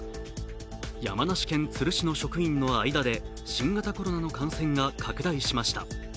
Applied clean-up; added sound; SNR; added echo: none; none; none; none.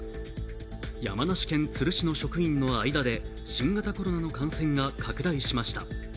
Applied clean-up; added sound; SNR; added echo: none; none; none; reverberation time 0.5 s.